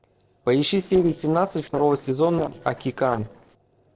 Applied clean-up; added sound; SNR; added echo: neural separator model SepFormer DNS4.